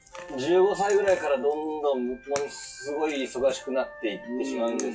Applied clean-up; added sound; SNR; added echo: classical method WPE with log-MMSE.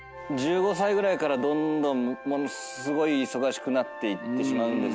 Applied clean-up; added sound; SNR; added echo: none; none; none; none.